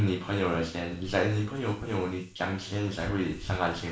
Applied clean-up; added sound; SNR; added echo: neural mask model Resemble Enhance denoiser.